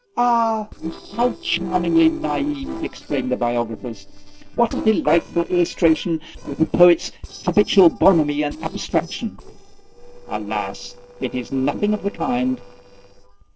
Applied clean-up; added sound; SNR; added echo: neural separator model SepFormer DNS4.